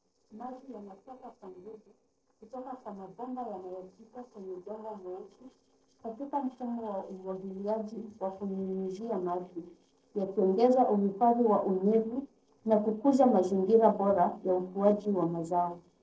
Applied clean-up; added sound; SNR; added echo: neural separator model SepFormer DNS4.